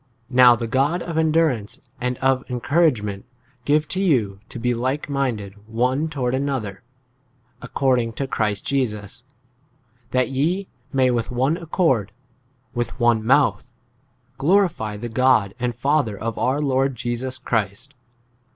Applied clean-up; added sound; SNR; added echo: none; none; none; none.